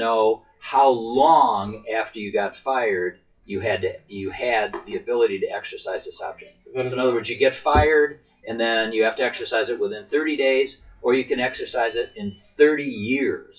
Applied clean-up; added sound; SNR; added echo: classical method WPE with log-MMSE.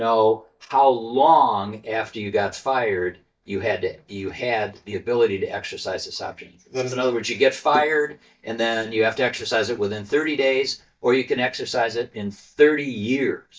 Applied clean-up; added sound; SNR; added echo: neural mask model DeepFilterNet 3.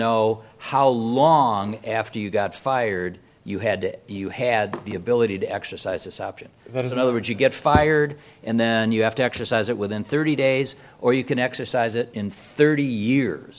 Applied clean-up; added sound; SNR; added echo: none; none; none; none.